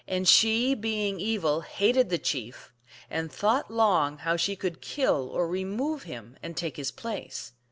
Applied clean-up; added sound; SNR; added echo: none; none; none; none.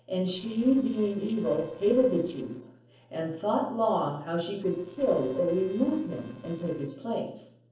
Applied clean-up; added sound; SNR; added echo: neural separator model SepFormer DNS4.